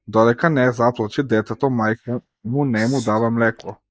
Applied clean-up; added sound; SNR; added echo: neural mask model Resemble Enhance denoiser.